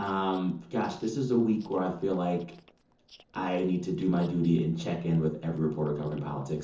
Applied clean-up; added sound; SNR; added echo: neural separator model SepFormer DNS4.